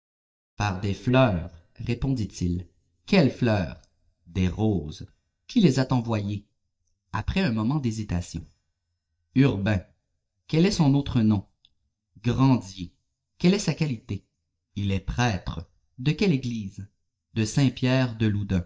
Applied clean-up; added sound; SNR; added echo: neural mask model DeepFilterNet 3.